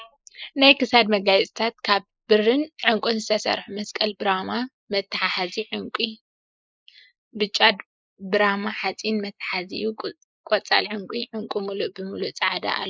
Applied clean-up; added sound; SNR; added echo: neural mask model Resemble Enhance denoiser.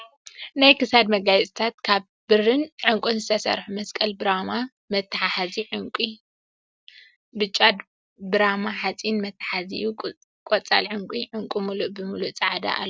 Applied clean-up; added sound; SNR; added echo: none; none; none; none.